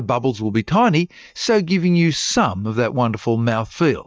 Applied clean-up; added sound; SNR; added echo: neural mask model DeepFilterNet 3.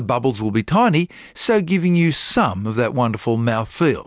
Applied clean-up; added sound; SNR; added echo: none; none; none; none.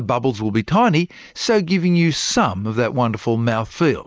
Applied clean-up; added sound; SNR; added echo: neural mask model Resemble Enhance denoiser.